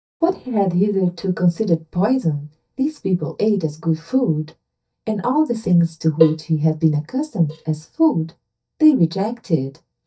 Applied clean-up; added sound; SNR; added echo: neural mask model DeepFilterNet 3.